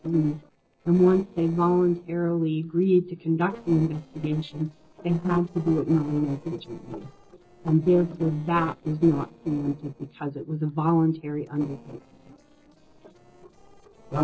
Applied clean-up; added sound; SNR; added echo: neural separator model SepFormer DNS4.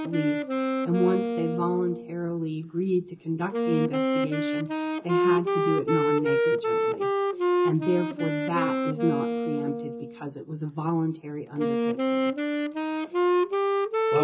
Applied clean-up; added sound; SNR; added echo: none; Wind instrument, woodwind instrument; -3 dB; reverberation time 0.2 s.